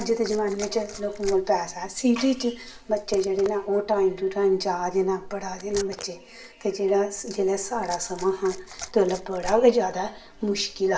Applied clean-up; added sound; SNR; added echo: none; Liquid; 16 dB; reverberation time 0.4 s.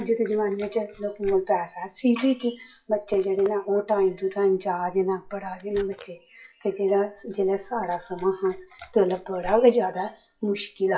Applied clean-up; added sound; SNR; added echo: classical method WPE with log-MMSE.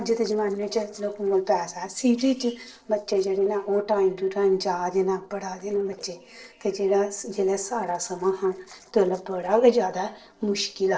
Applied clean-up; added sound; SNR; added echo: neural separator model SepFormer DNS4.